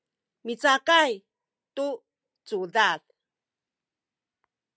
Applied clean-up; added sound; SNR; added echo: none; none; none; none.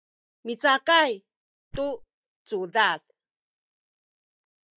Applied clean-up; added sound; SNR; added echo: neural mask model DeepFilterNet 3.